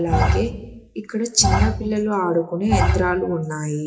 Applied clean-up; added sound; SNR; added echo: classical method WPE with log-MMSE.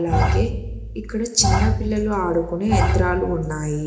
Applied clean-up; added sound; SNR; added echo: none; Bowed string instrument; -1 dB; reverberation time 0.8 s.